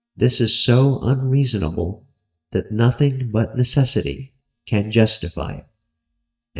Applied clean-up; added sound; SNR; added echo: neural mask model DeepFilterNet 3.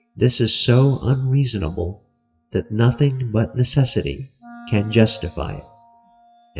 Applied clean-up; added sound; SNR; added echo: classical method WPE with log-MMSE.